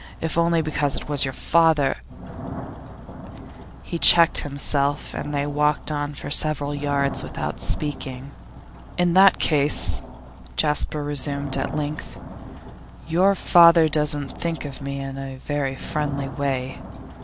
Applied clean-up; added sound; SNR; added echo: none; Thunder / Rain; 15 dB; none.